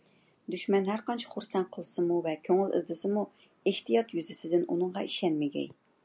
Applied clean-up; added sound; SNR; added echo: none; none; none; none.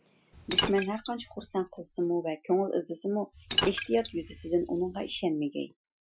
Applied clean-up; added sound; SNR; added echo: classical method Wiener filter.